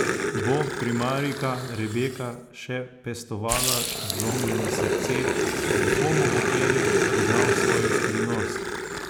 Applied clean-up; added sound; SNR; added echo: none; Growling; -4 dB; none.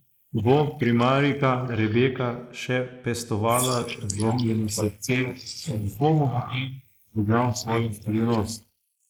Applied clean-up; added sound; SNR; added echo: neural mask model Resemble Enhance denoiser.